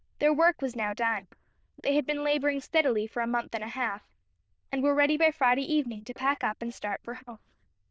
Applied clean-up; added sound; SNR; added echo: neural diffusion model UNIVERSE++.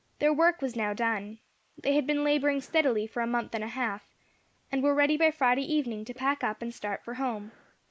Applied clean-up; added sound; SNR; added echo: neural mask model Resemble Enhance denoiser.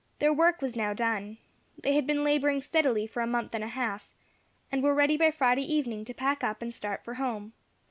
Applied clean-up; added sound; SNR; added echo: none; none; none; none.